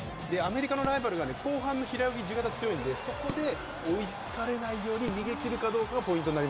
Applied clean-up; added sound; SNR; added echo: none; Fireworks; 17 dB; none.